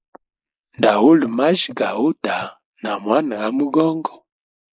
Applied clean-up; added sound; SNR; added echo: neural mask model Resemble Enhance denoiser.